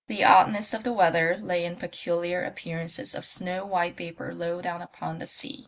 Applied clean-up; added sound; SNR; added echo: none; none; none; none.